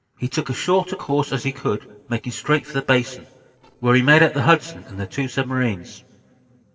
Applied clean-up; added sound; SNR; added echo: neural separator model SepFormer DNS4.